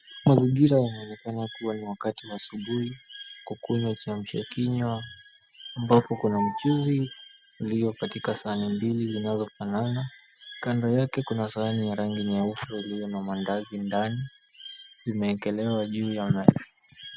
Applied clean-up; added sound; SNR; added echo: none; Bird; 18 dB; none.